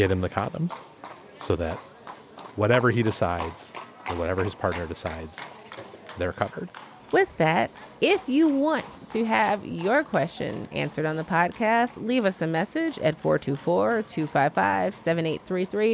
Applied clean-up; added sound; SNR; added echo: none; Livestock, farm animals, working animals; 17 dB; none.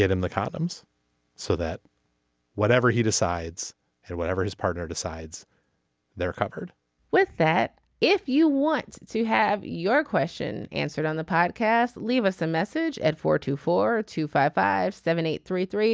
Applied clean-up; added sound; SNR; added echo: none; none; none; none.